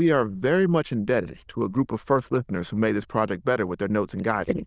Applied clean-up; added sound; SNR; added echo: neural diffusion model UNIVERSE++.